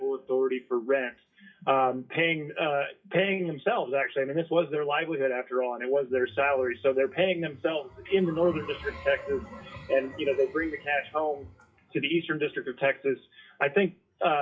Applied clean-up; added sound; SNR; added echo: classical method WPE with log-MMSE.